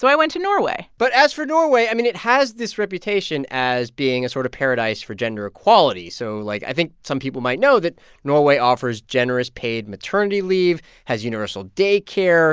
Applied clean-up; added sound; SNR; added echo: none; none; none; none.